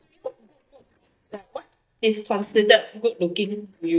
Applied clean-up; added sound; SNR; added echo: neural mask model DeepFilterNet 3.